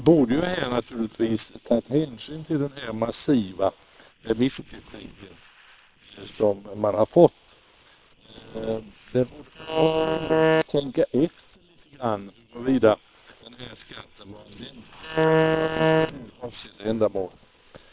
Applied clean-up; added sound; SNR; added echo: neural separator model SepFormer WHAM!.